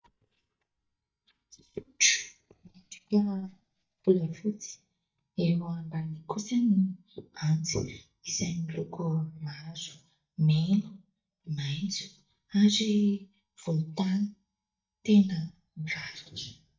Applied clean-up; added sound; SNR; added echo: neural mask model DeepFilterNet 3.